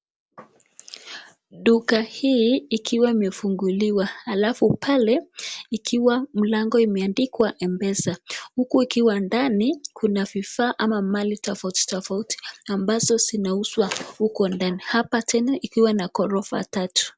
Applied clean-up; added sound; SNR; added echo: none; none; none; none.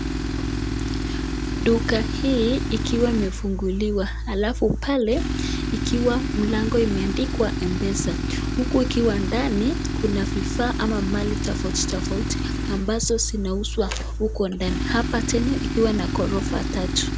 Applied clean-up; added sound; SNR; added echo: none; Tools; 1 dB; none.